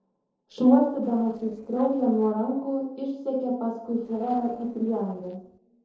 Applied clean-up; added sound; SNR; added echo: neural separator model SepFormer DNS4.